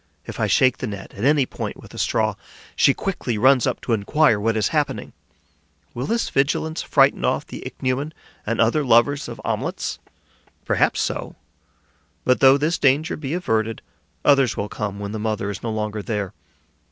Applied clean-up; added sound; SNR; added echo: none; none; none; none.